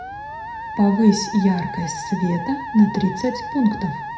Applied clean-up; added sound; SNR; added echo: none; Musical instrument; 10 dB; reverberation time 0.5 s.